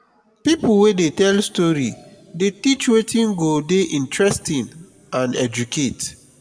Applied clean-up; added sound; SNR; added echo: none; none; none; reverberation time 2.2 s.